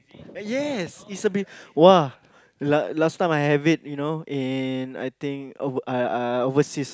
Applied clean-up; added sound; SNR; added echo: none; none; none; none.